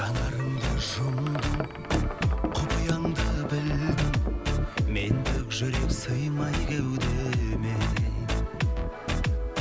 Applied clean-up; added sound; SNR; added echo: none; Wind chime; 9 dB; none.